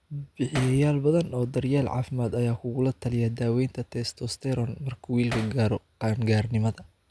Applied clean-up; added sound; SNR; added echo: none; Hammer; 10 dB; none.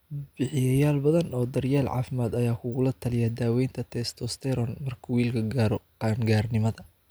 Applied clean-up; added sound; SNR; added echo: none; none; none; none.